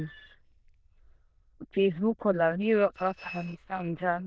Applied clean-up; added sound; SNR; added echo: neural diffusion model UNIVERSE++.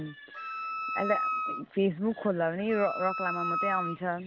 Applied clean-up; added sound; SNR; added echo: none; Wind instrument, woodwind instrument; 3 dB; none.